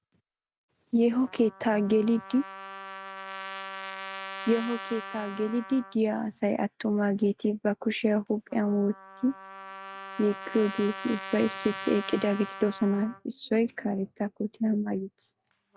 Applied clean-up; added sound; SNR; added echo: none; Trumpet; 14 dB; none.